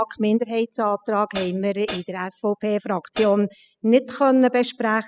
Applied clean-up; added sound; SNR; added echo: classical method spectral subtraction.